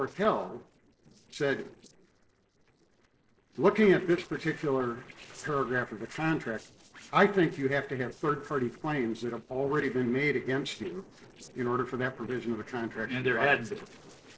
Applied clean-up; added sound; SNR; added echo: neural separator model SepFormer DNS4.